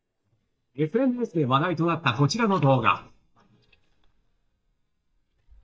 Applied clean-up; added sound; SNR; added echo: neural mask model DeepFilterNet 3.